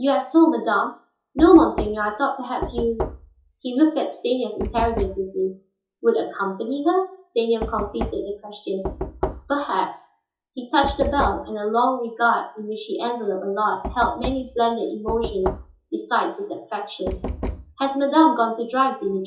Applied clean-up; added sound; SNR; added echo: classical method WPE with log-MMSE.